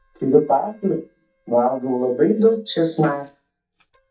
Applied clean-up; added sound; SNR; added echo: neural mask model DeepFilterNet 3.